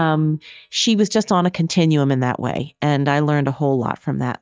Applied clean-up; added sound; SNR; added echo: neural mask model DeepFilterNet 3.